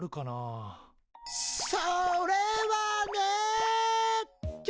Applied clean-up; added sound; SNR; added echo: none; none; none; none.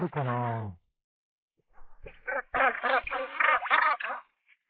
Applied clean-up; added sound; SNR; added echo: neural mask model Resemble Enhance denoiser.